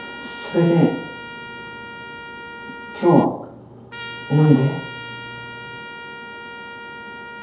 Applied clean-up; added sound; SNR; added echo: none; Trumpet; 13 dB; reverberation time 2.4 s.